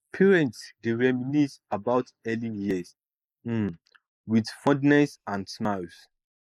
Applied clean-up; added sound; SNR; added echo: neural mask model Resemble Enhance denoiser.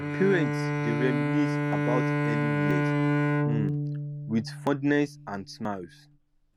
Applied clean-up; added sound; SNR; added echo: none; Bowed string instrument; -3 dB; none.